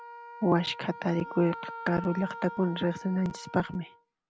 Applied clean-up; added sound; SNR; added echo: none; Wind instrument, woodwind instrument; 13 dB; none.